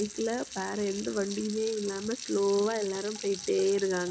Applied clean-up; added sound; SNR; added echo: none; Sink (filling or washing) / Water tap, faucet; 12 dB; none.